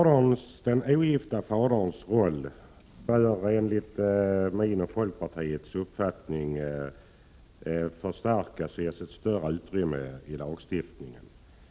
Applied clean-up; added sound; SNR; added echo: none; none; none; none.